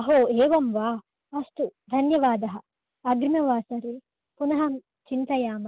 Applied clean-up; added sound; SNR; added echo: none; none; none; none.